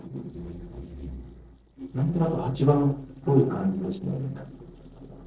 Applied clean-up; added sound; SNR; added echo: neural separator model SepFormer DNS4.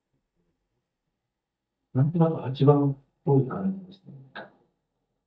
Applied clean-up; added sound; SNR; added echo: neural mask model DeepFilterNet 3.